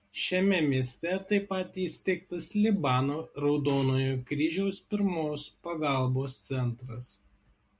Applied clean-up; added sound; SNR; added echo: none; Tambourine; 10 dB; none.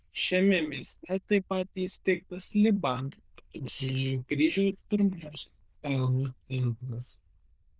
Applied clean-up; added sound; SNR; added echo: neural diffusion model UNIVERSE++.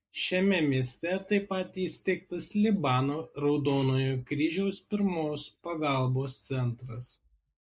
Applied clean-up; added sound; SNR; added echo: neural mask model Resemble Enhance denoiser.